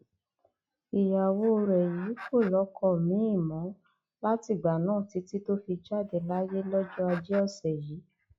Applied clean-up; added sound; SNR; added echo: classical method log-MMSE.